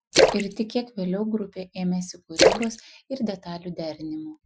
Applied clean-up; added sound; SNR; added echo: classical method Wiener filter.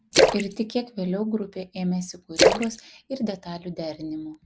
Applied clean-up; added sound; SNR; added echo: none; Splash, splatter; -4 dB; none.